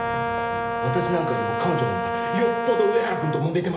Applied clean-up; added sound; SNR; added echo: none; Brass instrument; 1 dB; reverberation time 1.0 s.